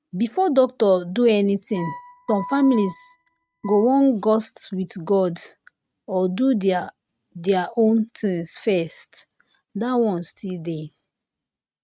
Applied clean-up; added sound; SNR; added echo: neural mask model RNNoise.